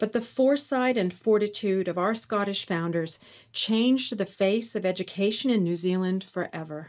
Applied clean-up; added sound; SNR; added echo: neural mask model Resemble Enhance denoiser.